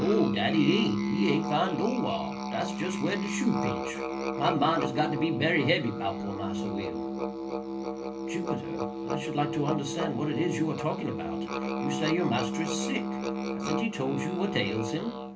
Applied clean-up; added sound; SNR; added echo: none; Musical instrument; 1 dB; reverberation time 0.3 s.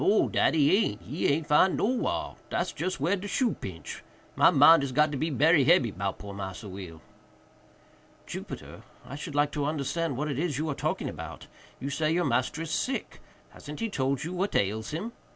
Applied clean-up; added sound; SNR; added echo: none; none; none; none.